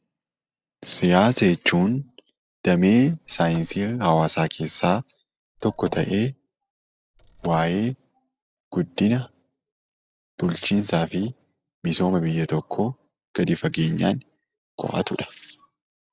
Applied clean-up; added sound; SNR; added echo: neural separator model SepFormer DNS4.